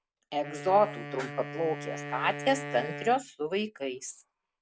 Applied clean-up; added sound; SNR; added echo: none; Wind instrument, woodwind instrument; 10 dB; none.